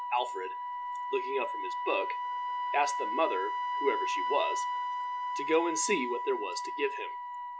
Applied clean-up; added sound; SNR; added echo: none; Wind instrument, woodwind instrument; 0 dB; none.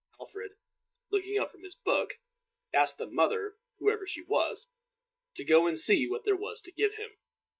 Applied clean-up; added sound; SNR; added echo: neural mask model DeepFilterNet 3.